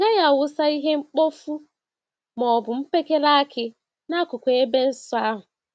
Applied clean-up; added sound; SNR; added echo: none; none; none; none.